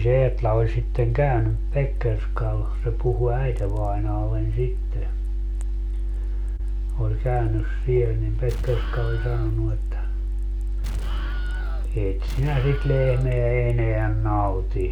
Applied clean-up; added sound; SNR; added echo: none; Explosion; 16 dB; none.